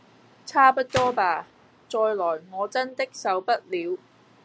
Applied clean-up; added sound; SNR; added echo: none; Gunshot, gunfire; 17 dB; none.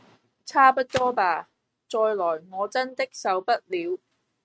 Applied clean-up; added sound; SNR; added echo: neural mask model RNNoise.